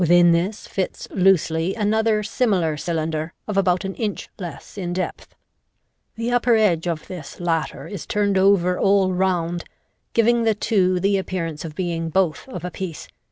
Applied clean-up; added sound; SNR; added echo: none; none; none; none.